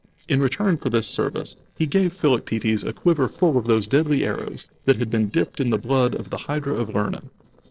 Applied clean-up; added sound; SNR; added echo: neural separator model SepFormer DNS4.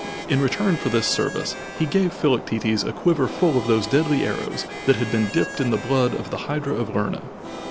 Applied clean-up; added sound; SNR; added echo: none; Subway, metro, underground + Harmonica; 10 dB; none.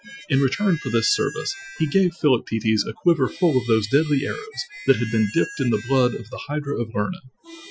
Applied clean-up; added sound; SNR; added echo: classical method Wiener filter.